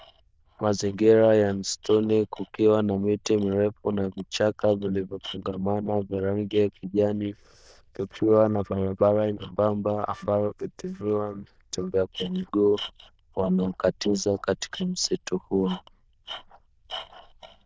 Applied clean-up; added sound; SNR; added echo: neural diffusion model UNIVERSE++.